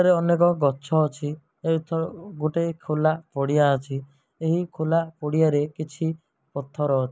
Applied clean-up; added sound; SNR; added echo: none; none; none; none.